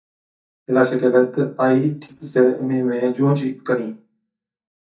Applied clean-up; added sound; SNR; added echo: neural mask model DeepFilterNet 3.